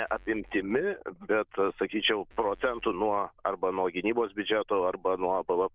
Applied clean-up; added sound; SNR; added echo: neural diffusion model UNIVERSE++.